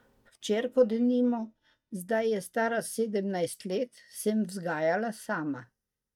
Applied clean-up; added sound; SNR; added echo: neural mask model DeepFilterNet 3.